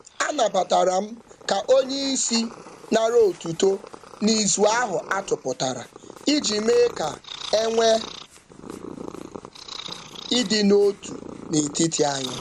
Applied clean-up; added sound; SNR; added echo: none; Purr; 16 dB; none.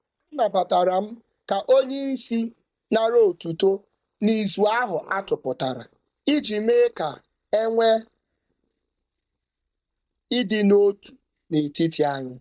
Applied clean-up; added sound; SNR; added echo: neural mask model DeepFilterNet 3.